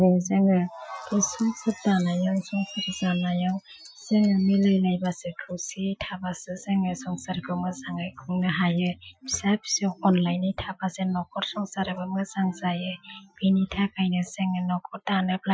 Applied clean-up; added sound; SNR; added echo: classical method Wiener filter.